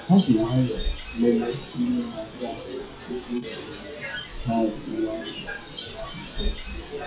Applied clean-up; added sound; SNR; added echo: classical method WPE with log-MMSE.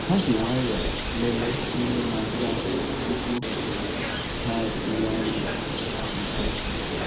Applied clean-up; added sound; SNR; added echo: none; Bird; -2 dB; reverberation time 0.5 s.